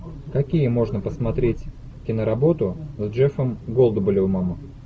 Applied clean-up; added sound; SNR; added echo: none; none; none; none.